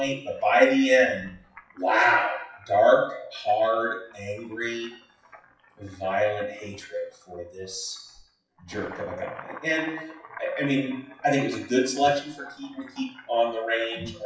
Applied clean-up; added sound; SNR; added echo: classical method WPE with log-MMSE.